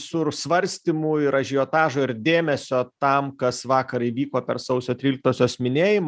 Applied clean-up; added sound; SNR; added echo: none; none; none; none.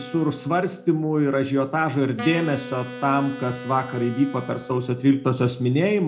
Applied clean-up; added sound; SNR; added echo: none; Wind instrument, woodwind instrument; 16 dB; reverberation time 0.3 s.